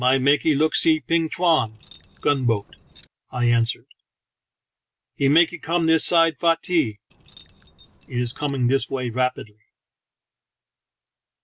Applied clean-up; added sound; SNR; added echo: none; Keys jangling; 17 dB; none.